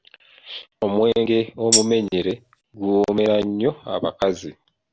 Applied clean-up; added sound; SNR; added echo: none; Tambourine; 1 dB; none.